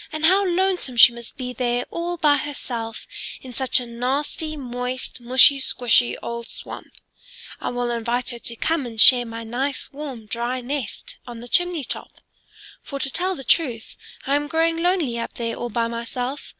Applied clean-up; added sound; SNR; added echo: none; none; none; none.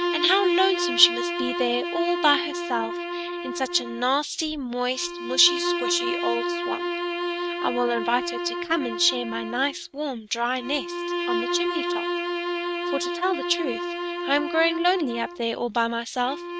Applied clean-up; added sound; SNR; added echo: neural mask model RNNoise.